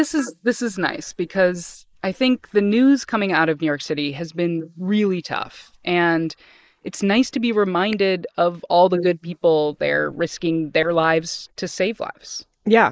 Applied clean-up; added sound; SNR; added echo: neural mask model Resemble Enhance denoiser.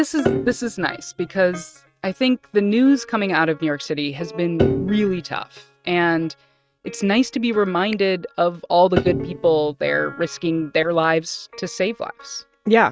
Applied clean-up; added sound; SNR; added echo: neural mask model RNNoise.